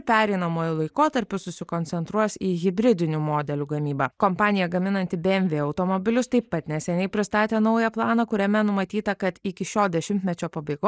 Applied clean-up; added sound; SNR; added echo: neural mask model Resemble Enhance denoiser.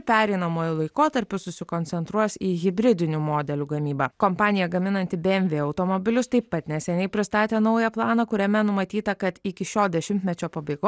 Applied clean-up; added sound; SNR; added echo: none; none; none; none.